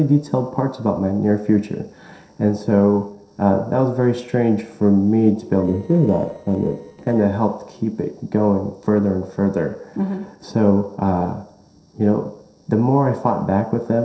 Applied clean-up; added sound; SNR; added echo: neural separator model SepFormer DNS4.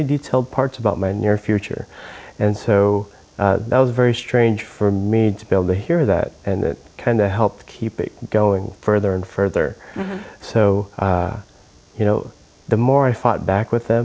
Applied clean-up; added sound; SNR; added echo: none; none; none; none.